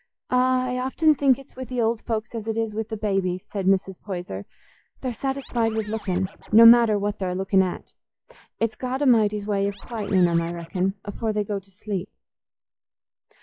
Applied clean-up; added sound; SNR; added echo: classical method log-MMSE.